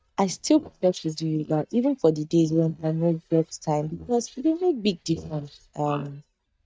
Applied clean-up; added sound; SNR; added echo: neural mask model DeepFilterNet 3.